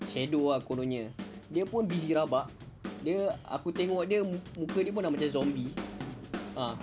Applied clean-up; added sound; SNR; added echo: none; Drum / Drum kit; 11 dB; none.